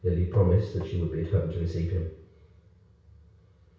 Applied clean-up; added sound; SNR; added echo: none; Tap; 19 dB; reverberation time 0.6 s.